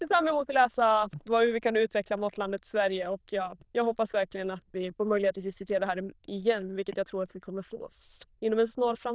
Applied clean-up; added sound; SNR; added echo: neural diffusion model UNIVERSE++.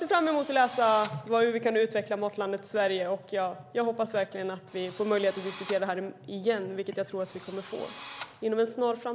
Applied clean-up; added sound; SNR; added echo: none; Drill; 17 dB; none.